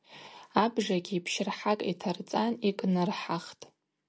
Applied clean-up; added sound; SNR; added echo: none; none; none; none.